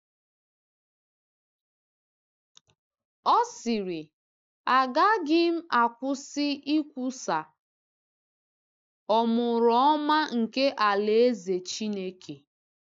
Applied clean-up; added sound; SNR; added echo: neural mask model Resemble Enhance denoiser.